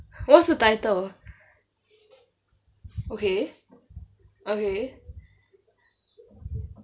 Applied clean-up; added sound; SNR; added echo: none; none; none; none.